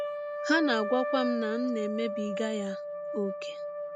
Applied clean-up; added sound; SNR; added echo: none; Trumpet; 3 dB; none.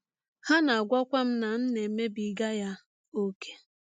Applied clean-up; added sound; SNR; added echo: none; none; none; none.